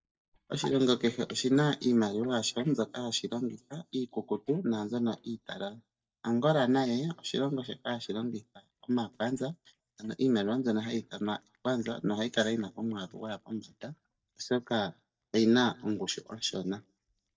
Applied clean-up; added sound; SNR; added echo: neural mask model DeepFilterNet 3.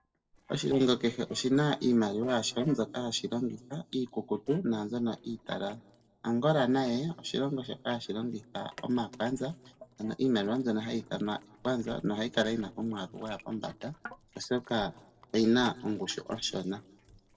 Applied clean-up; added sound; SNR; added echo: neural separator model SepFormer DNS4.